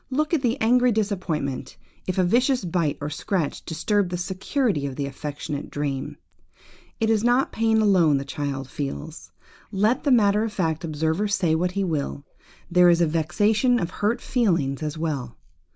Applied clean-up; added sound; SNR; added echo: none; none; none; none.